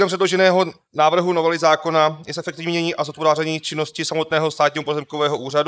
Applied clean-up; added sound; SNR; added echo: neural mask model Resemble Enhance denoiser.